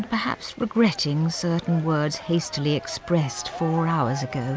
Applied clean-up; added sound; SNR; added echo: none; none; none; none.